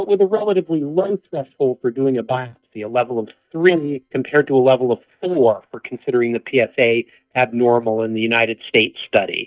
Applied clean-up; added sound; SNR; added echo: neural mask model DeepFilterNet 3.